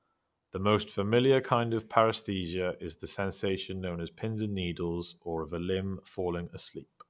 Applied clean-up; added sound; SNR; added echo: none; none; none; none.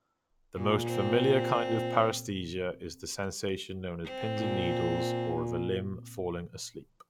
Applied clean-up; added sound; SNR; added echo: none; Bowed string instrument + Bowed string instrument; 2 dB; none.